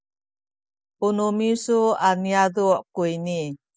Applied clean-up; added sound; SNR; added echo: none; none; none; none.